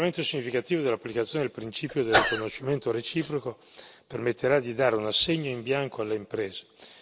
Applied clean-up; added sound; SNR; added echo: none; Sneeze / Cough; 1 dB; none.